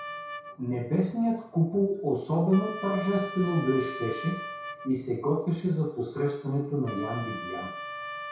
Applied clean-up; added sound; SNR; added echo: none; Trumpet; 12 dB; reverberation time 0.6 s.